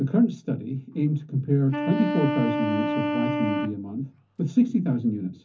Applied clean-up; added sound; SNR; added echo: none; Wind instrument, woodwind instrument; 4 dB; reverberation time 0.3 s.